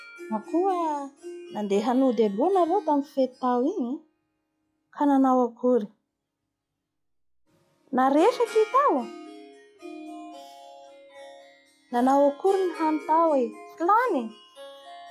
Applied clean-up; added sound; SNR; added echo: classical method log-MMSE.